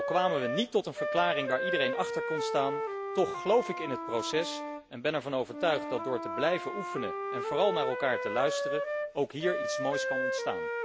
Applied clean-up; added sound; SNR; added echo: none; Wind instrument, woodwind instrument; 2 dB; none.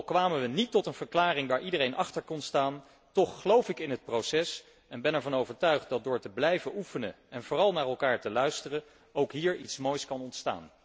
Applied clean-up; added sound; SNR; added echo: none; none; none; none.